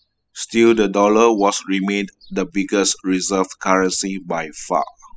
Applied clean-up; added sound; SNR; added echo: classical method spectral subtraction.